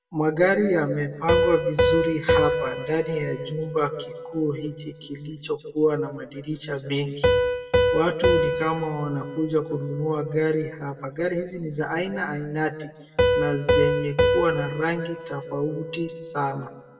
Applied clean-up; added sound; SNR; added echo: none; Piano; 0 dB; reverberation time 1.0 s.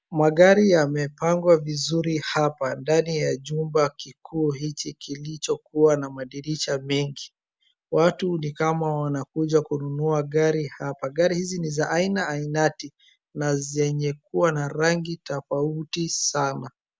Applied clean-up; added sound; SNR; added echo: none; none; none; none.